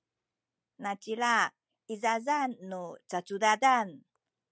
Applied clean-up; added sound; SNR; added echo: none; none; none; none.